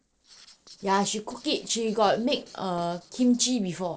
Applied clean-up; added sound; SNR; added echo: neural separator model SepFormer DNS4.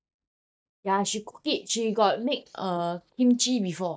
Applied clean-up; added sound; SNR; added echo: neural mask model DeepFilterNet 3.